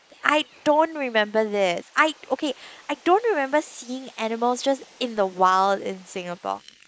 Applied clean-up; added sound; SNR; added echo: neural mask model Resemble Enhance denoiser.